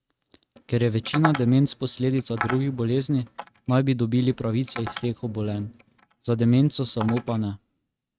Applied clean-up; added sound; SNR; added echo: neural mask model RNNoise.